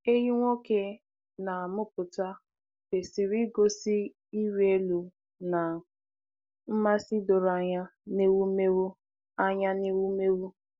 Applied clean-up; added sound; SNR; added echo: none; none; none; none.